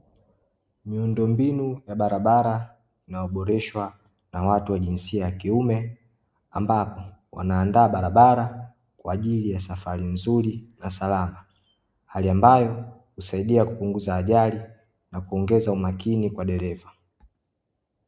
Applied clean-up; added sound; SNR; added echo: none; none; none; none.